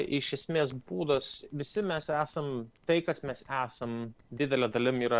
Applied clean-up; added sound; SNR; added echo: neural separator model SepFormer DNS4.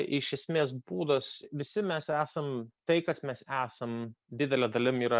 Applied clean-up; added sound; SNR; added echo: none; none; none; none.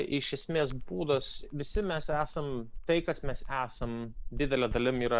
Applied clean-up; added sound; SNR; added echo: neural mask model Resemble Enhance denoiser.